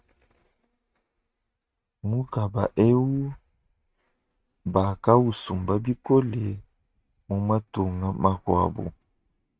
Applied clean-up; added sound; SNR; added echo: neural mask model RNNoise.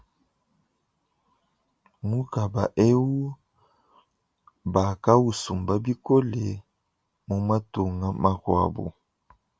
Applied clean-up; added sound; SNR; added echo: none; none; none; none.